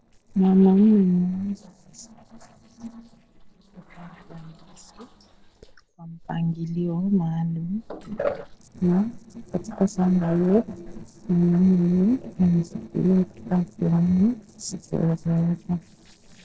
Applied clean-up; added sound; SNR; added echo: neural separator model SepFormer DNS4.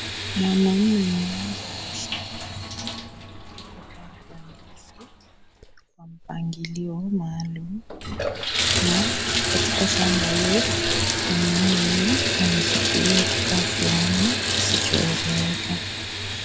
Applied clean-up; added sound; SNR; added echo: none; Bathtub (filling or washing) / Water tap, faucet; -1 dB; none.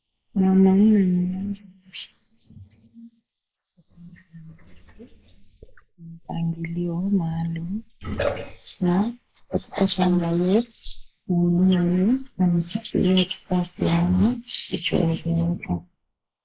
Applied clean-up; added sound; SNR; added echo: neural mask model Resemble Enhance denoiser.